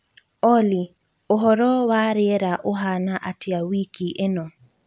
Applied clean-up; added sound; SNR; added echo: none; none; none; none.